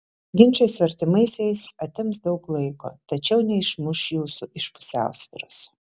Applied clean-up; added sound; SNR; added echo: none; none; none; none.